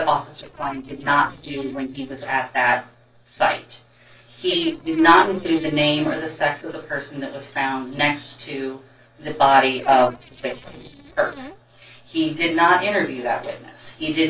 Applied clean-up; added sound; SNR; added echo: neural separator model SepFormer DNS4.